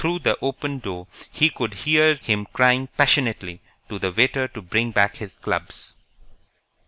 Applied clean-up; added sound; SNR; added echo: none; none; none; none.